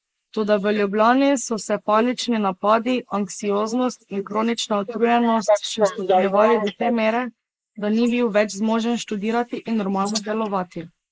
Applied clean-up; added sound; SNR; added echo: neural mask model Resemble Enhance denoiser.